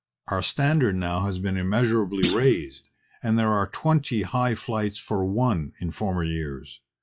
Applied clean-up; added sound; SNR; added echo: classical method log-MMSE.